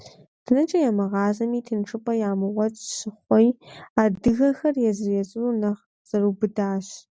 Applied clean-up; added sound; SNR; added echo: none; none; none; none.